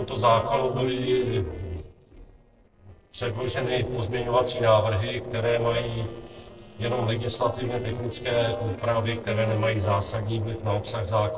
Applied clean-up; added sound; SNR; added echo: neural separator model SepFormer DNS4.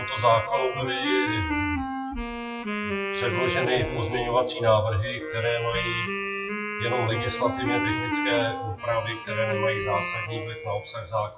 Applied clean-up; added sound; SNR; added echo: classical method WPE with log-MMSE.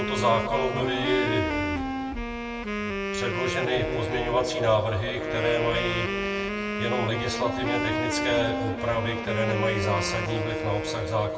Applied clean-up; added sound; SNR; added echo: none; Wind instrument, woodwind instrument; 2 dB; reverberation time 2.1 s.